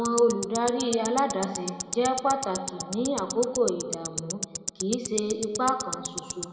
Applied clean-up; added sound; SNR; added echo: none; Tick-tock; 8 dB; reverberation time 1.8 s.